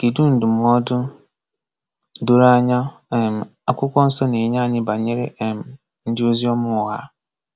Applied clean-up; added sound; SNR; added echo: none; none; none; none.